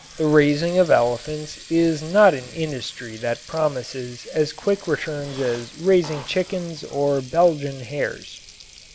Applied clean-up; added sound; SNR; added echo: none; Squeak + Water tap, faucet; 19 dB; none.